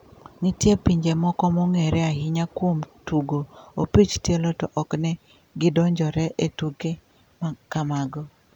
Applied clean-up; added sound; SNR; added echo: none; none; none; none.